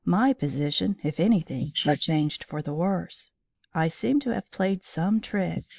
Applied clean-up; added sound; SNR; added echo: neural mask model Resemble Enhance denoiser.